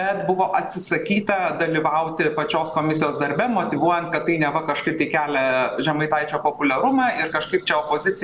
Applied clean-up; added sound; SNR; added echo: neural separator model SepFormer DNS4.